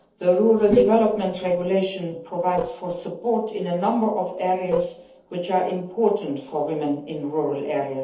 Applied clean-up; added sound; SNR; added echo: neural separator model SepFormer DNS4.